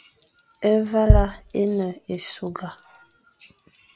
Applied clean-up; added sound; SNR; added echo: none; Bass drum; -3 dB; none.